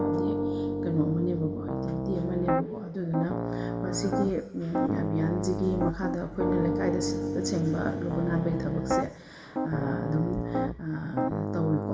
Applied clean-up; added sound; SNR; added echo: none; Piano; 0 dB; reverberation time 1.4 s.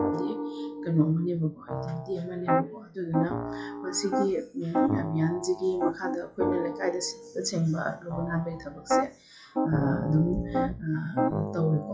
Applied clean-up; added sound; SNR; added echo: classical method WPE with log-MMSE.